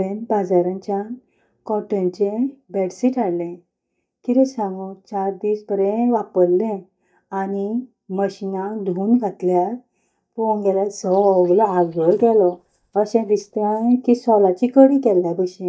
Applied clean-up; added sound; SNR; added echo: neural mask model DeepFilterNet 3.